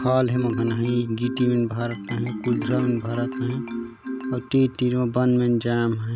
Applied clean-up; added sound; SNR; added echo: none; Marimba, xylophone; 8 dB; none.